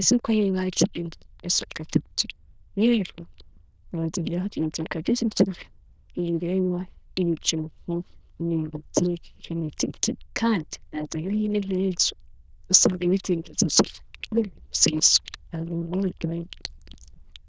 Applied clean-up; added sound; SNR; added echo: neural diffusion model UNIVERSE++.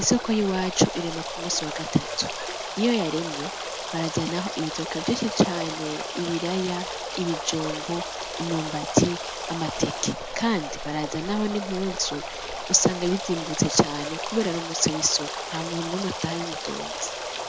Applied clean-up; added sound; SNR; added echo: none; Stream; 6 dB; none.